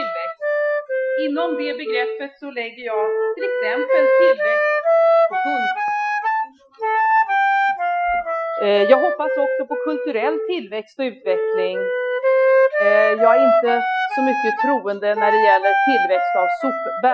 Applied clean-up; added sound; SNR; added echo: classical method Wiener filter.